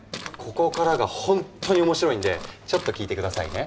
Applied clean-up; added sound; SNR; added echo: none; Walk, footsteps; 13 dB; none.